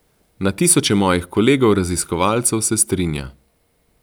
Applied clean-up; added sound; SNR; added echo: none; none; none; none.